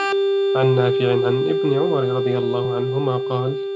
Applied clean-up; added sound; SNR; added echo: none; Organ; -2 dB; none.